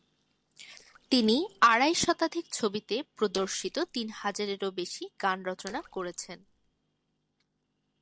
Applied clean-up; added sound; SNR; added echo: neural separator model SepFormer DNS4.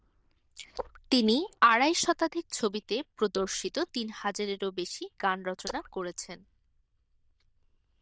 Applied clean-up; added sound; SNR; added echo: neural diffusion model UNIVERSE++.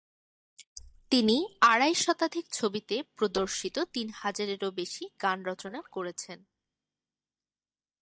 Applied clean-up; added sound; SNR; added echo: neural mask model DeepFilterNet 3.